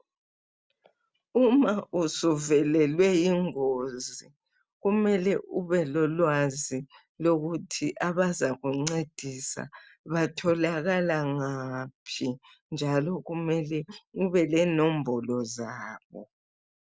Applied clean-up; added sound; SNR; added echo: none; none; none; none.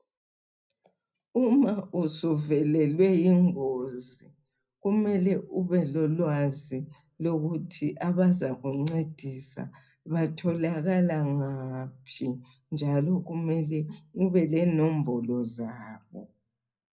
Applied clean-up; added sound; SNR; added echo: none; none; none; reverberation time 0.4 s.